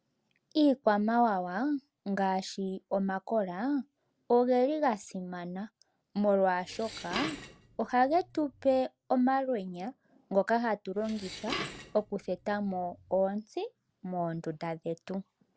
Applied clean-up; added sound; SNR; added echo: none; Dishes, pots, and pans; 12 dB; none.